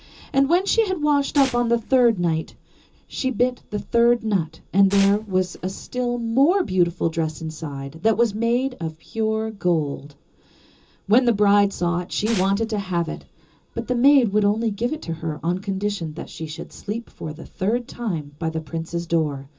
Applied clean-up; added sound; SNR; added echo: none; Tearing; 16 dB; reverberation time 0.2 s.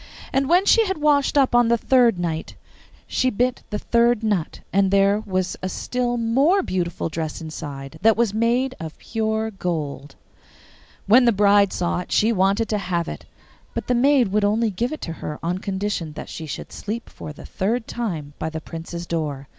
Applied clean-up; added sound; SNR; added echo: none; none; none; none.